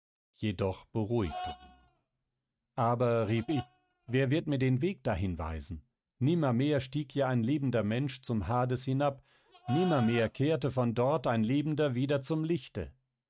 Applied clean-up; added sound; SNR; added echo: neural mask model RNNoise.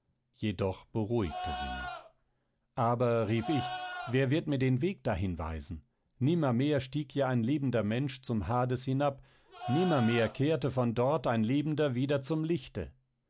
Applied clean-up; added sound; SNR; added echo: none; Livestock, farm animals, working animals; 11 dB; none.